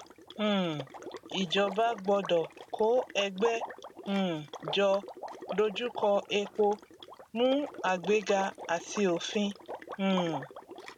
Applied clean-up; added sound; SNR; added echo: none; Water / Liquid; 13 dB; none.